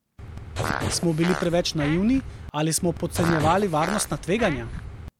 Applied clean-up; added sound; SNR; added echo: none; Fart; 6 dB; none.